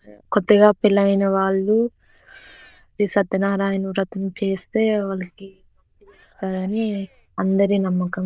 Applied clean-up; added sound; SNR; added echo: neural diffusion model UNIVERSE++.